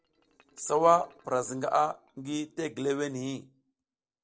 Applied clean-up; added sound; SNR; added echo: neural separator model SepFormer DNS4.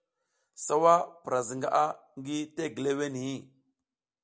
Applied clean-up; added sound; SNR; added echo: none; none; none; none.